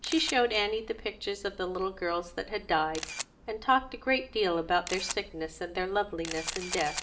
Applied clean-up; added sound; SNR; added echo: none; Camera; 12 dB; reverberation time 0.5 s.